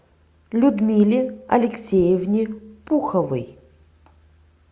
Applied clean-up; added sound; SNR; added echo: none; none; none; none.